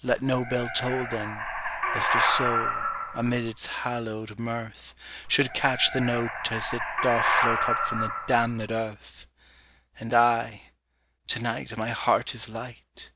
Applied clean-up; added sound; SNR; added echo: none; Animal; 0 dB; none.